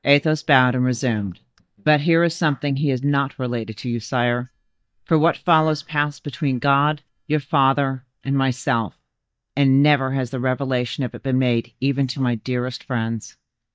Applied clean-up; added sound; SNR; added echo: neural mask model DeepFilterNet 3.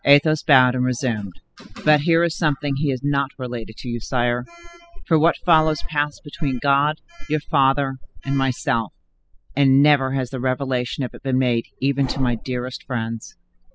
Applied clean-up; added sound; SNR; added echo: classical method spectral subtraction.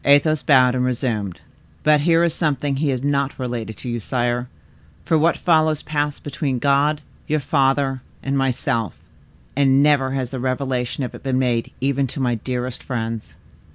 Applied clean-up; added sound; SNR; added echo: none; none; none; none.